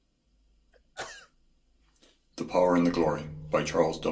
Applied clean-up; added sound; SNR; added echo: none; Sneeze / Cough; 18 dB; reverberation time 0.2 s.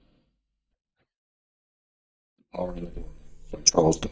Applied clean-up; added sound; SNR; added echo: neural mask model DeepFilterNet 3.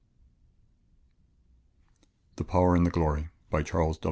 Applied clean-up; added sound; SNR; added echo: none; none; none; none.